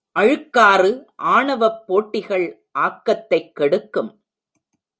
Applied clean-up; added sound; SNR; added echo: none; none; none; none.